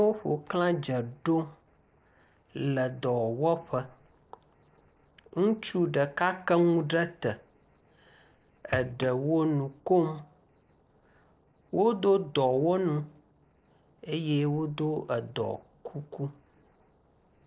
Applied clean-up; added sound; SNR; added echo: neural separator model SepFormer DNS4.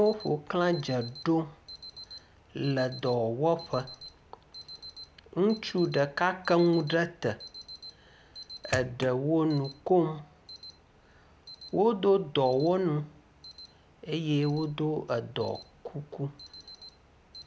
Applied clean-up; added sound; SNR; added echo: none; Alarm; 18 dB; none.